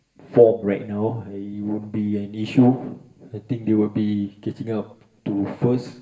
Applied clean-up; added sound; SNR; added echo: none; none; none; reverberation time 0.6 s.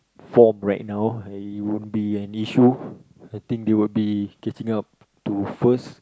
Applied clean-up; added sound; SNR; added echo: none; none; none; none.